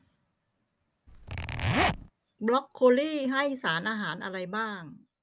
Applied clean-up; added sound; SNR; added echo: none; Zipper (clothing); -1 dB; none.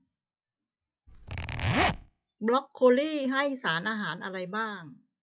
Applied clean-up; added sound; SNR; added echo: classical method log-MMSE.